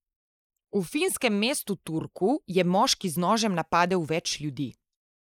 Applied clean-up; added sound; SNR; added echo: neural mask model Resemble Enhance denoiser.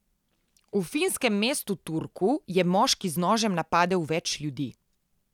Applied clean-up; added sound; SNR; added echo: none; none; none; none.